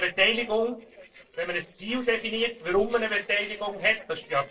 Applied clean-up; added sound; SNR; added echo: neural separator model SepFormer DNS4.